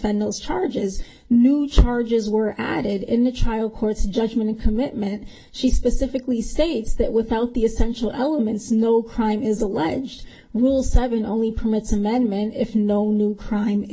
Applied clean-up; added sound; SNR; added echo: none; none; none; none.